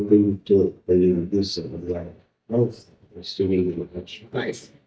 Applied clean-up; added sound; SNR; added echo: neural mask model DeepFilterNet 3.